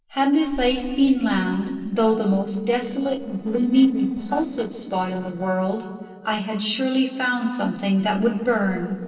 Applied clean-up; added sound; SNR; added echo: neural separator model SepFormer DNS4.